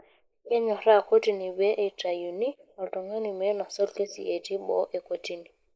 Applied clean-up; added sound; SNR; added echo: neural mask model Resemble Enhance denoiser.